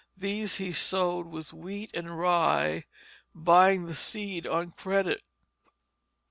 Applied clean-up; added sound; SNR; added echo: none; none; none; none.